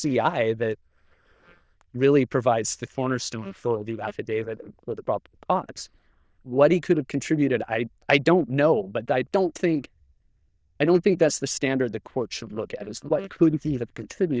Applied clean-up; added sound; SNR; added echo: neural diffusion model UNIVERSE++.